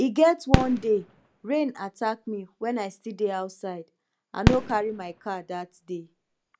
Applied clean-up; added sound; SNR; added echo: none; Fireworks; 1 dB; none.